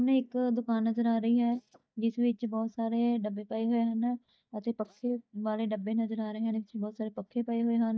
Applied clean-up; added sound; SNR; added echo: neural mask model DeepFilterNet 3.